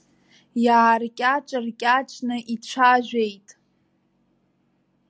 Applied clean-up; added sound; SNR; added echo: none; none; none; none.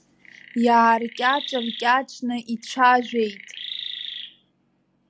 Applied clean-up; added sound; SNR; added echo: none; Chirp, tweet; 14 dB; none.